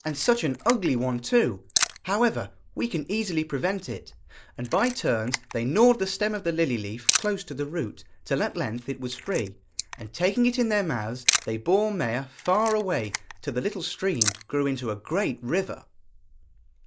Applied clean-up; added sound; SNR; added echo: neural mask model Resemble Enhance denoiser.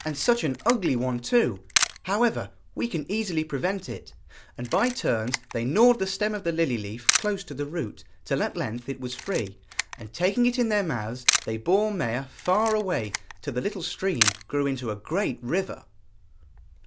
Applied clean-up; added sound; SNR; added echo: none; Camera; 8 dB; none.